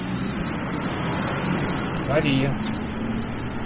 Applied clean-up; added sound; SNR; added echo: none; Truck; -4 dB; reverberation time 0.4 s.